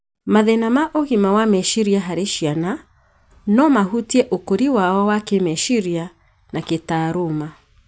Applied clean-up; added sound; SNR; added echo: none; none; none; none.